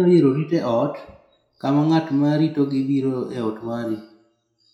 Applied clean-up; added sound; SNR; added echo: none; none; none; reverberation time 0.6 s.